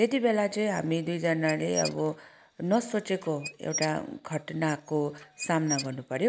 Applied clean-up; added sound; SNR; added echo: none; Squeak / Dishes, pots, and pans; 13 dB; none.